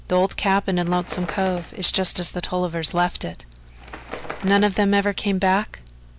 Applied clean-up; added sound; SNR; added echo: none; Bird; 16 dB; none.